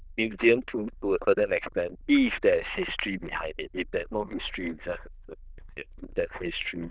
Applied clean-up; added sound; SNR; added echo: neural diffusion model UNIVERSE++.